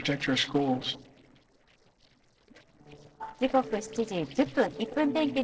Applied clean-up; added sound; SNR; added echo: neural separator model SepFormer DNS4.